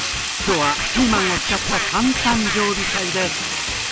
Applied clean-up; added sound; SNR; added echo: none; Scratching (performance technique) + Sink (filling or washing); 0 dB; none.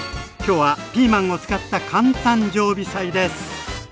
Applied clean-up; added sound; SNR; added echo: none; none; none; none.